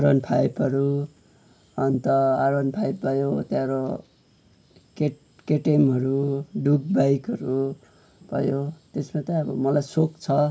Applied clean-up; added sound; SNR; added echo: none; none; none; none.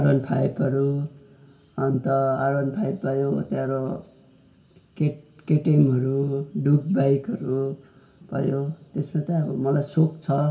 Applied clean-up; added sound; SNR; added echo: none; none; none; reverberation time 1.4 s.